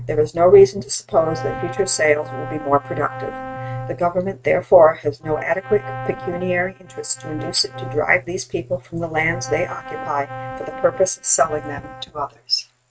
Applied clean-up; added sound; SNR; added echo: neural mask model RNNoise.